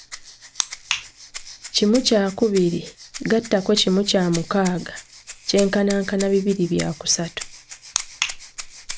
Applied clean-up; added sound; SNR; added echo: none; Rattle (instrument); 12 dB; none.